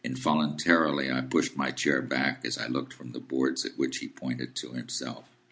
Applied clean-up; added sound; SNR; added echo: none; none; none; none.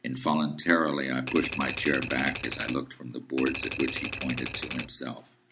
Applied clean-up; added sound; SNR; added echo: none; Typewriter; 7 dB; none.